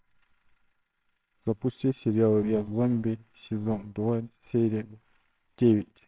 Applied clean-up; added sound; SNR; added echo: neural separator model SepFormer WHAMR!.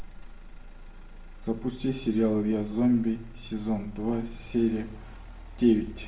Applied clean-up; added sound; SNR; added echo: none; Motor vehicle (road); 14 dB; reverberation time 0.7 s.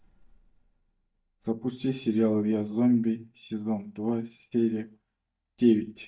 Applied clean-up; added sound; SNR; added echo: neural mask model DeepFilterNet 3.